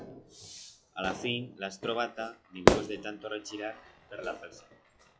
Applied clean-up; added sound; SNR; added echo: classical method log-MMSE.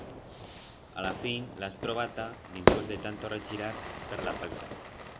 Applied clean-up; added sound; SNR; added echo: none; Fire / Fireworks; -4 dB; none.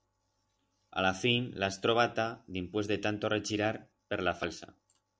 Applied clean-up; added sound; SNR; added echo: none; none; none; none.